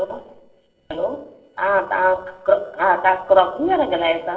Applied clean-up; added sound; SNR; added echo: neural separator model SepFormer DNS4.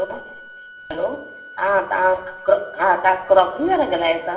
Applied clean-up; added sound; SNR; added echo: none; Organ; 19 dB; reverberation time 1.9 s.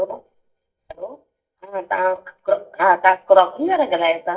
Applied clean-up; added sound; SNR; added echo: neural mask model DeepFilterNet 3.